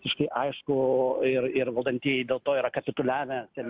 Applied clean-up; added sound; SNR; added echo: none; none; none; none.